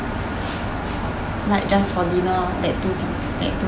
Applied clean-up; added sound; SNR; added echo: none; none; none; none.